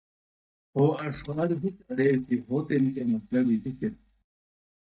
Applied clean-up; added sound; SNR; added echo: neural mask model DeepFilterNet 3.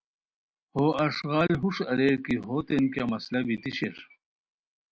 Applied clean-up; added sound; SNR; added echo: none; none; none; none.